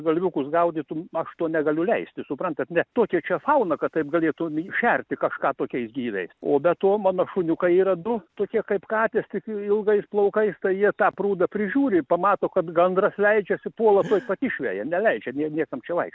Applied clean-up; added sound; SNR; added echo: none; none; none; none.